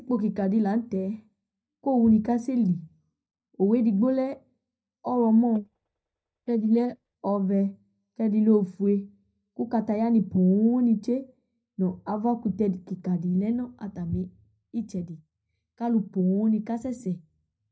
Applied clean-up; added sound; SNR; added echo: neural mask model DeepFilterNet 3.